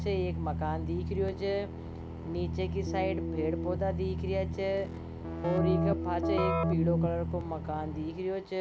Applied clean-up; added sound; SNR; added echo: none; Keyboard (musical); -1 dB; none.